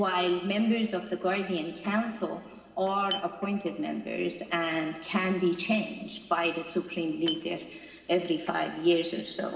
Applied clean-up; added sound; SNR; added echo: none; Chink, clink; 18 dB; reverberation time 1.7 s.